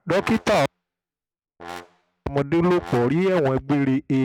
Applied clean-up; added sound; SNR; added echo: none; Brass instrument; 20 dB; none.